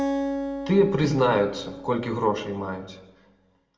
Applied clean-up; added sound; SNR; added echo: none; Acoustic guitar; 8 dB; reverberation time 0.9 s.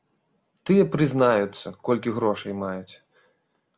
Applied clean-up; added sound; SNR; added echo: none; none; none; none.